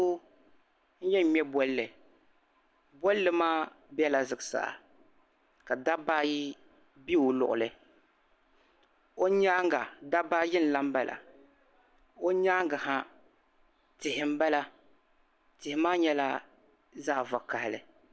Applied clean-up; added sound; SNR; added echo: none; none; none; none.